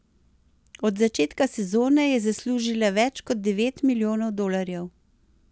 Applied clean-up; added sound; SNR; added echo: none; none; none; none.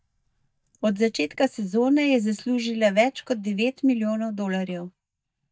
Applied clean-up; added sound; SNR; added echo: neural mask model DeepFilterNet 3.